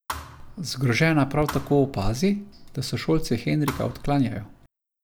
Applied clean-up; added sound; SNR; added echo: none; Thump, thud; 15 dB; none.